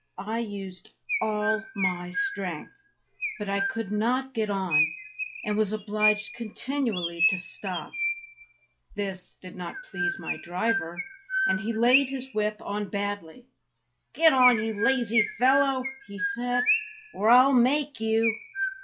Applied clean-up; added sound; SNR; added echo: classical method log-MMSE.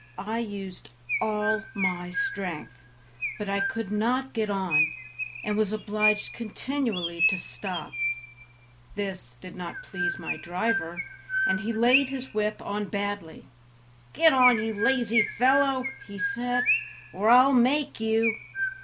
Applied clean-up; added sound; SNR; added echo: none; Chirp, tweet; 4 dB; none.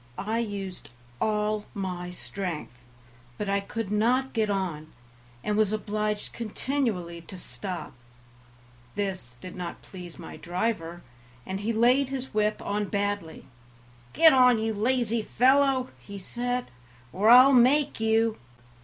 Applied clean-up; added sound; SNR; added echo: none; none; none; none.